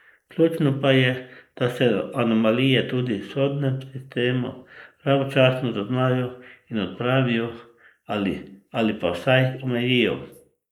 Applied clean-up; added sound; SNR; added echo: neural mask model Resemble Enhance denoiser.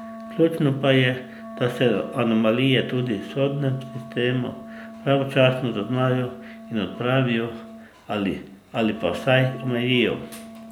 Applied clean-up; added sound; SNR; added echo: none; Wind instrument, woodwind instrument; 16 dB; none.